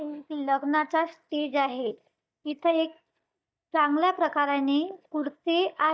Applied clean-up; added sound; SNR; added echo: neural mask model DeepFilterNet 3.